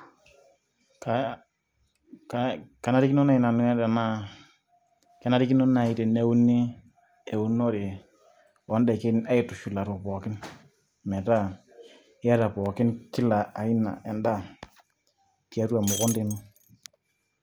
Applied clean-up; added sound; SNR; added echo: none; Shatter; 8 dB; none.